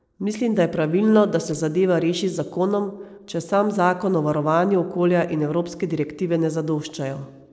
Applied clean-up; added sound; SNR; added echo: neural separator model SepFormer DNS4.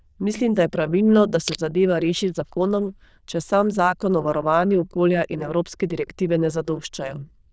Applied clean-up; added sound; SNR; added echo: neural diffusion model UNIVERSE++.